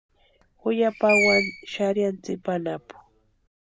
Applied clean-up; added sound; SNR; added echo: none; Screech; 5 dB; none.